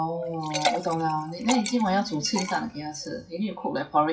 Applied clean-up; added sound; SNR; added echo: classical method WPE with log-MMSE.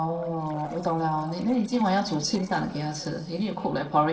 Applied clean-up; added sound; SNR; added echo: neural separator model SepFormer DNS4.